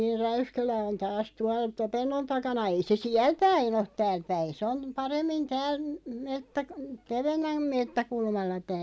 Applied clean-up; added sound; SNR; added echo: none; none; none; none.